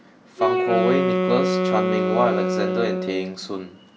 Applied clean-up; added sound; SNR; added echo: none; Wind instrument, woodwind instrument; -2 dB; none.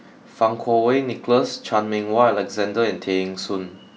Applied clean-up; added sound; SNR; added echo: none; none; none; none.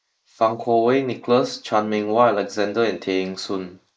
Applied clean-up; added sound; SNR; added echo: neural mask model Resemble Enhance denoiser.